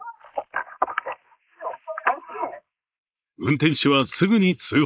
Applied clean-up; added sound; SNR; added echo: neural mask model Resemble Enhance denoiser.